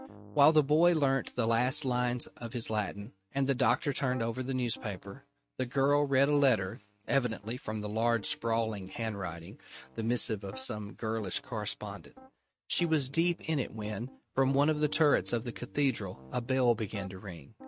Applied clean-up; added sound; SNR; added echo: neural mask model RNNoise.